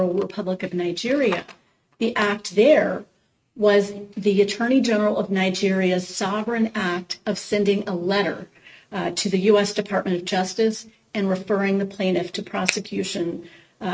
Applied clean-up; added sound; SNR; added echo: neural mask model RNNoise.